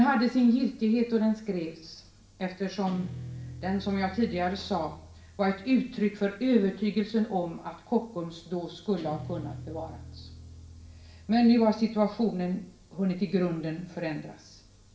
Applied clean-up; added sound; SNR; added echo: none; Guitar; 19 dB; reverberation time 0.5 s.